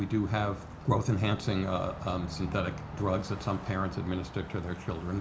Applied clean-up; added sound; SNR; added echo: none; Car passing by; 12 dB; reverberation time 0.4 s.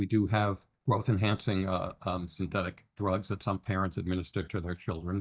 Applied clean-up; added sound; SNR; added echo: neural mask model DeepFilterNet 3.